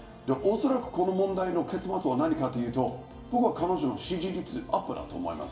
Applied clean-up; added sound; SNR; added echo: none; none; none; reverberation time 0.7 s.